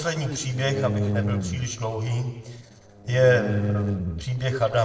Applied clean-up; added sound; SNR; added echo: neural separator model SepFormer DNS4.